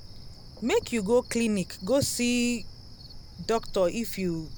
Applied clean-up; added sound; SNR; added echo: none; Cricket; 14 dB; none.